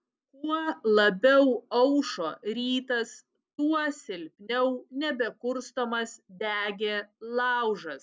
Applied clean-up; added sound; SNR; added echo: none; none; none; none.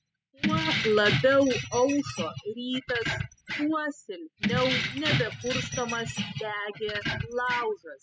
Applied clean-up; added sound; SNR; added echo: classical method spectral subtraction.